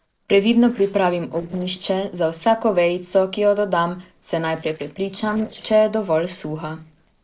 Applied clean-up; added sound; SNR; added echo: neural separator model SepFormer DNS4.